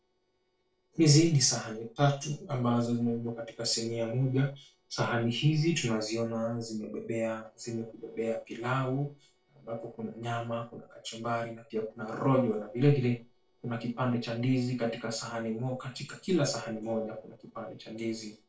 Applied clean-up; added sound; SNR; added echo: neural separator model SepFormer DNS4.